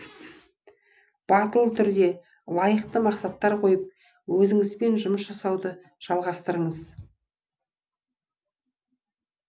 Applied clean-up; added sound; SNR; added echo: none; none; none; none.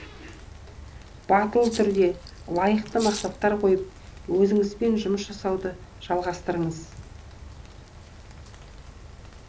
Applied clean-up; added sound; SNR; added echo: none; Rain + Rattle (instrument); 16 dB; none.